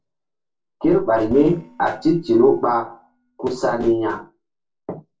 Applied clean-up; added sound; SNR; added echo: neural separator model SepFormer DNS4.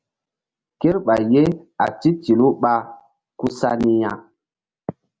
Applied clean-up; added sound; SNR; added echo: none; none; none; none.